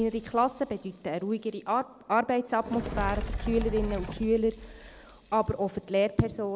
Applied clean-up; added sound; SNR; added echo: none; Fire; 10 dB; none.